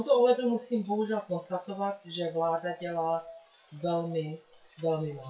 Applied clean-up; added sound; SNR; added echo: classical method WPE with log-MMSE.